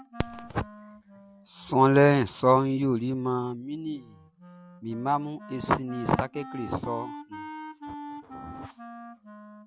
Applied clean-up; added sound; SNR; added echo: none; Wind instrument, woodwind instrument; 16 dB; none.